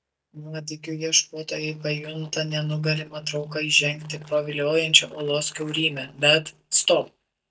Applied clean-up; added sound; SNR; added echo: neural mask model DeepFilterNet 3.